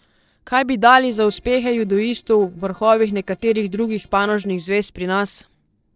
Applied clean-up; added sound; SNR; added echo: neural separator model SepFormer DNS4.